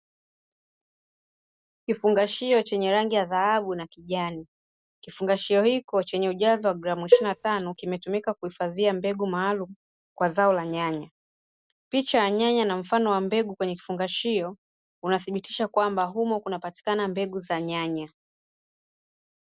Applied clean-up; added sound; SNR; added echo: none; Cowbell; -1 dB; none.